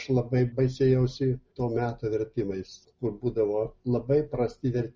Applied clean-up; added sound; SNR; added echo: none; none; none; none.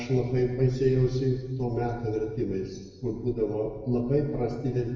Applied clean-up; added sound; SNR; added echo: none; none; none; reverberation time 1.2 s.